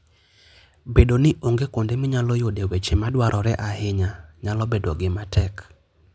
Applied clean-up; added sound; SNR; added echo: none; none; none; none.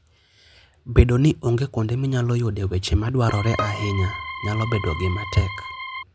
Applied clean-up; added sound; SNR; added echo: none; Organ + Bowed string instrument; 9 dB; none.